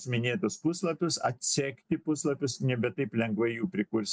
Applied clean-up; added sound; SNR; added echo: none; none; none; none.